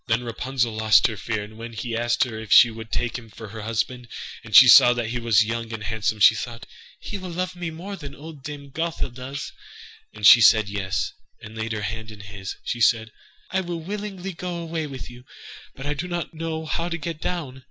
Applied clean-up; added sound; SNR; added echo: none; none; none; none.